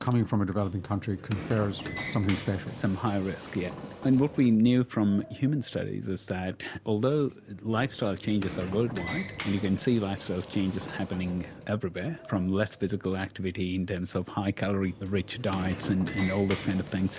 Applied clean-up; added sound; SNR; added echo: none; Sliding door; 13 dB; none.